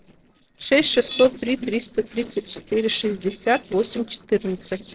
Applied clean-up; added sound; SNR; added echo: neural separator model SepFormer DNS4.